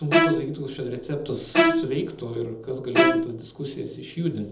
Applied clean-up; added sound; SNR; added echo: none; Bowed string instrument; -5 dB; reverberation time 0.8 s.